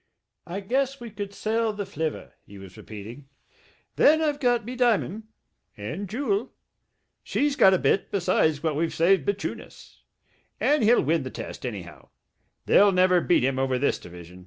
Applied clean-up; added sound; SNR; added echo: none; none; none; none.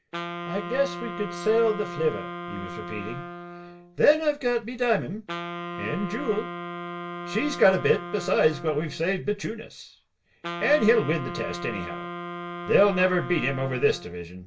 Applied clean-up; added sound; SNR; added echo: none; Wind instrument, woodwind instrument; 9 dB; reverberation time 0.1 s.